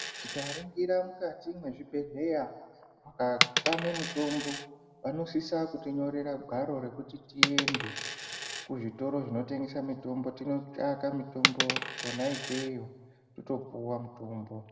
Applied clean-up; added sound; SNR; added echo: none; Coin (dropping); 2 dB; reverberation time 1.3 s.